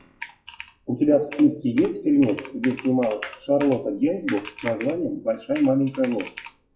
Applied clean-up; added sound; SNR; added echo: classical method WPE with log-MMSE.